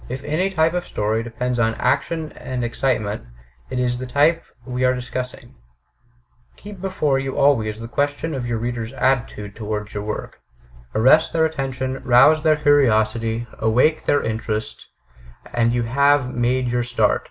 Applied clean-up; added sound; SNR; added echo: none; none; none; none.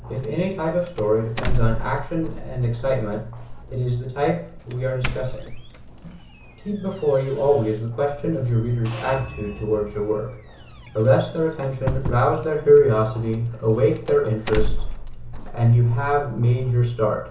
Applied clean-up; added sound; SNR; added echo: none; Doorbell; 7 dB; reverberation time 0.6 s.